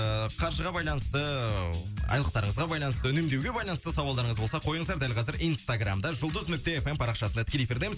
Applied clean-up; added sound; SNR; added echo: none; none; none; none.